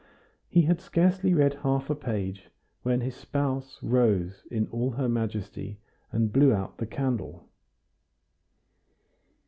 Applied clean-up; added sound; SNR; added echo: none; none; none; none.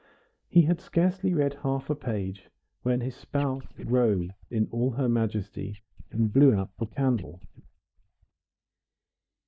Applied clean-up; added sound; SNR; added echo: neural mask model DeepFilterNet 3.